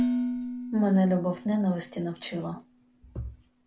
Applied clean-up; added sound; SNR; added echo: none; Dishes, pots, and pans; 6 dB; none.